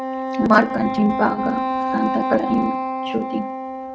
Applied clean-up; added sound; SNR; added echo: neural mask model RNNoise.